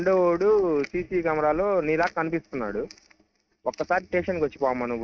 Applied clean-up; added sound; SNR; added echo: neural mask model RNNoise.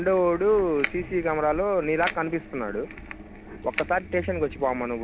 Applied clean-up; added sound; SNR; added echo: none; Crackle; 8 dB; none.